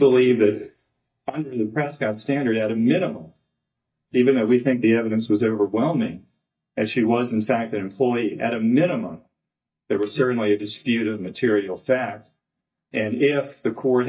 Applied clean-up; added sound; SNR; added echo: neural mask model DeepFilterNet 3.